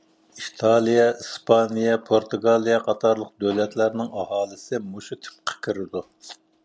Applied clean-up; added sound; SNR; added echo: none; none; none; none.